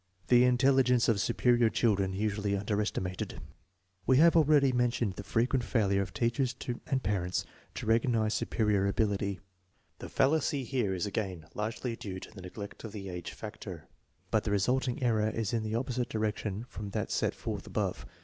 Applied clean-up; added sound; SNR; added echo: none; none; none; none.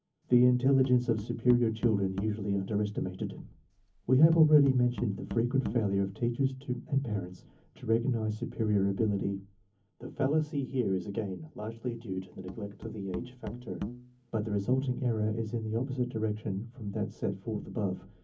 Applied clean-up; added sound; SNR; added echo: none; Musical instrument; 13 dB; reverberation time 0.3 s.